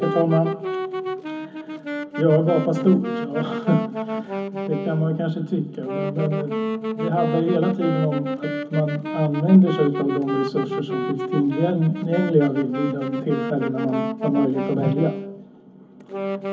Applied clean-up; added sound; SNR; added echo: none; Wind instrument, woodwind instrument; 5 dB; reverberation time 0.3 s.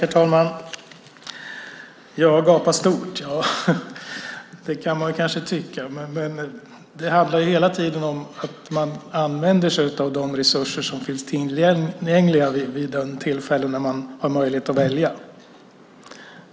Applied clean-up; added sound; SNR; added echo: none; none; none; none.